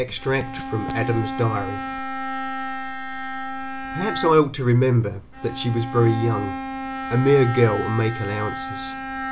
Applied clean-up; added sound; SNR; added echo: none; Bowed string instrument; 8 dB; none.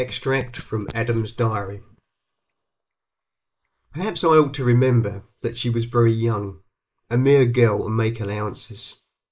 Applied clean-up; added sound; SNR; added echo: neural mask model Resemble Enhance denoiser.